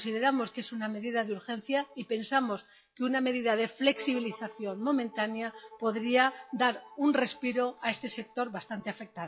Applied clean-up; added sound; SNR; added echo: classical method log-MMSE.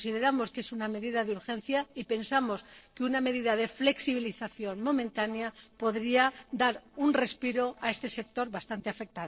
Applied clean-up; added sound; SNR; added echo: neural separator model SepFormer DNS4.